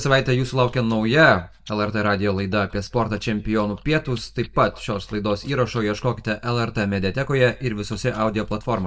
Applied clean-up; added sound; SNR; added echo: neural mask model DeepFilterNet 3.